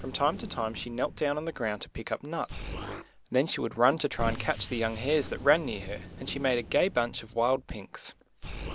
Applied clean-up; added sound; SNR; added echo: none; Explosion; 11 dB; none.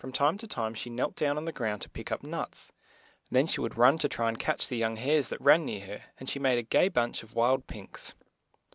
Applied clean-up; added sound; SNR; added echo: none; none; none; none.